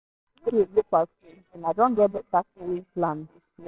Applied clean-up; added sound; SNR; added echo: neural separator model SepFormer WHAMR!.